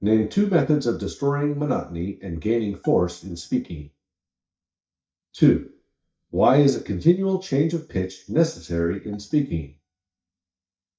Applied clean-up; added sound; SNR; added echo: neural mask model DeepFilterNet 3.